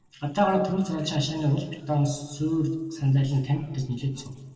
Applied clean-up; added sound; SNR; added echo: neural separator model SepFormer DNS4.